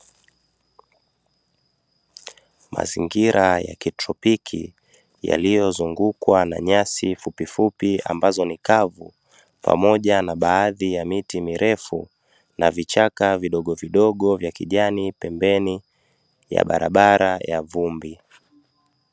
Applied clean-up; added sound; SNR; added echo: none; none; none; none.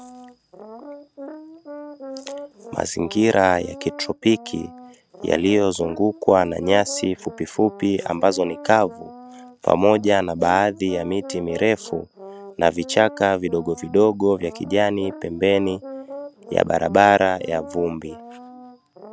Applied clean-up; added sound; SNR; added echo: none; Brass instrument; 17 dB; none.